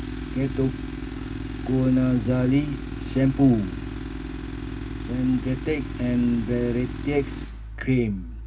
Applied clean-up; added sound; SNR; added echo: none; Tools; 7 dB; reverberation time 0.4 s.